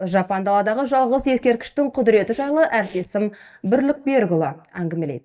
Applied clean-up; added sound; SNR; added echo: neural mask model DeepFilterNet 3.